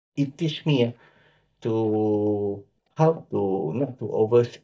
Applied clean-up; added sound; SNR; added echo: neural mask model DeepFilterNet 3.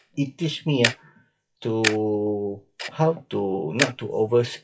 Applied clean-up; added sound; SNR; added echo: classical method WPE with log-MMSE.